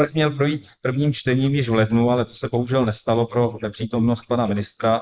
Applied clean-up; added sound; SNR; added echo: neural mask model Resemble Enhance denoiser.